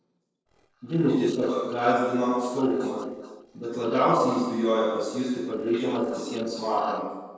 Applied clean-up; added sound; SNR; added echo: neural separator model SepFormer DNS4.